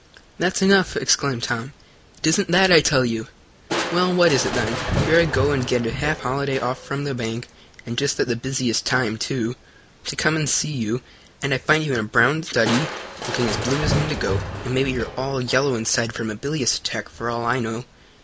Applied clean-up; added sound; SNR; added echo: none; Crushing; 9 dB; none.